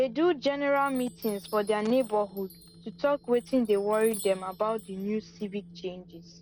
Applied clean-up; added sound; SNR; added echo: none; Chime + Wind; 19 dB; none.